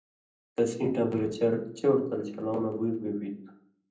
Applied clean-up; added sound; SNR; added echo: none; none; none; reverberation time 0.6 s.